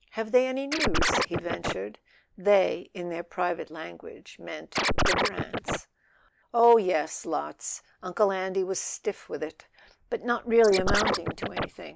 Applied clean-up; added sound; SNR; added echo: neural mask model Resemble Enhance denoiser.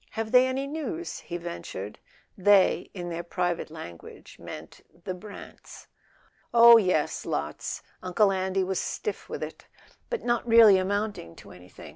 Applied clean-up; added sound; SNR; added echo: none; none; none; none.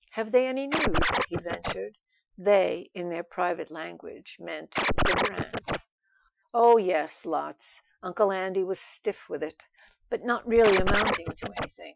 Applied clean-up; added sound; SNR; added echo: classical method Wiener filter.